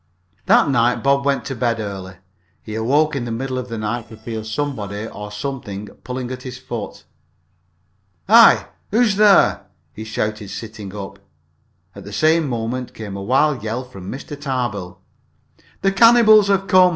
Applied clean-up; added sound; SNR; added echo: neural separator model SepFormer DNS4.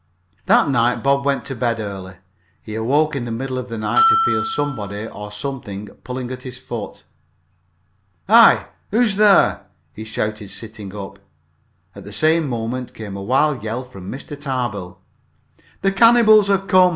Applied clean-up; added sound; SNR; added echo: none; Bell; -1 dB; none.